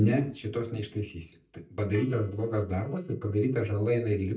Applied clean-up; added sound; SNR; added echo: neural mask model DeepFilterNet 3.